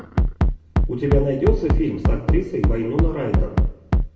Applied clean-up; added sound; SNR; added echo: none; Bass drum; -4 dB; reverberation time 0.8 s.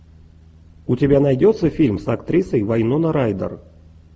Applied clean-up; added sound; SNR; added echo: none; none; none; none.